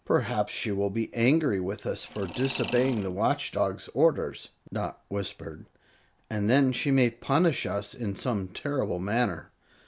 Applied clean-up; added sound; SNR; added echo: none; Mechanisms; 12 dB; none.